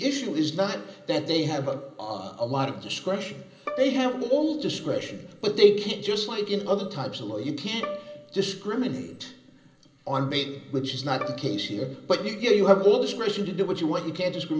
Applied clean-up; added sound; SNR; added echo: none; Bowed string instrument; 17 dB; reverberation time 0.5 s.